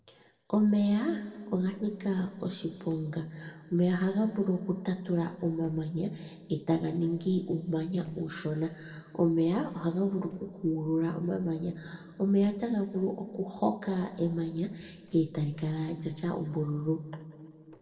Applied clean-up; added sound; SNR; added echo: neural separator model SepFormer DNS4.